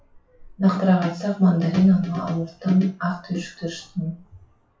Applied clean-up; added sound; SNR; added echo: classical method WPE with log-MMSE.